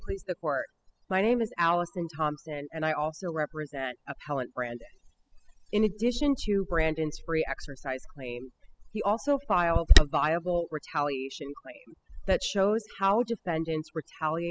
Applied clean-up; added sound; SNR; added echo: classical method spectral subtraction.